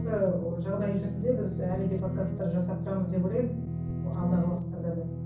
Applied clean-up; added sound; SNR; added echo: none; Guitar; 3 dB; reverberation time 0.6 s.